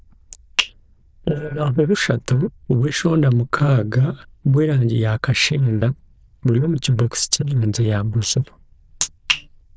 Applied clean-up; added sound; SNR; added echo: neural diffusion model UNIVERSE++.